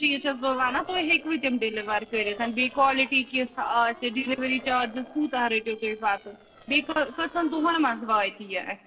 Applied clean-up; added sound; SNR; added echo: neural separator model SepFormer DNS4.